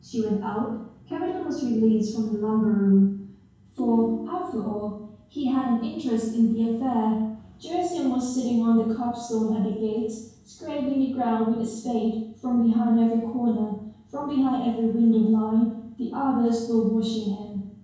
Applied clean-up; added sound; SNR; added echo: none; Ringtone; 13 dB; reverberation time 0.6 s.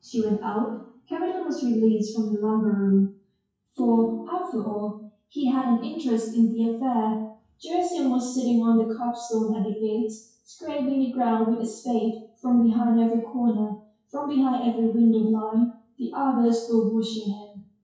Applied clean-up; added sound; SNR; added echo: classical method WPE with log-MMSE.